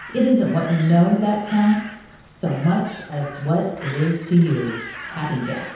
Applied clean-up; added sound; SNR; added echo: none; Crow; 17 dB; reverberation time 0.9 s.